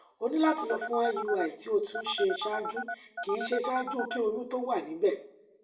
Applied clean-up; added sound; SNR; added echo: none; Telephone; 5 dB; reverberation time 0.5 s.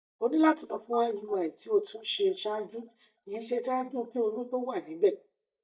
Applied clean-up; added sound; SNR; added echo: neural mask model DeepFilterNet 3.